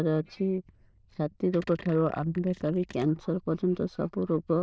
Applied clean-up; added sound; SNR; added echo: neural diffusion model UNIVERSE++.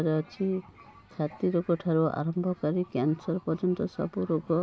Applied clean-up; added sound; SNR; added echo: none; none; none; none.